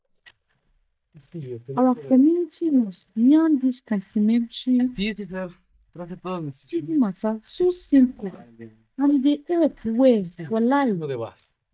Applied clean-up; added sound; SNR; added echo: neural mask model DeepFilterNet 3.